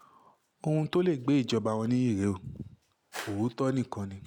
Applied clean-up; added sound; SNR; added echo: none; none; none; none.